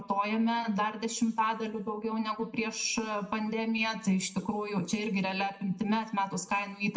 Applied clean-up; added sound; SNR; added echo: none; none; none; reverberation time 0.7 s.